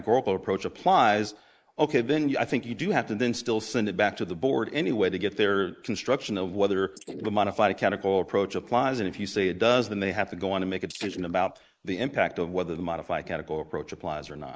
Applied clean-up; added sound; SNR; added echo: neural mask model Resemble Enhance denoiser.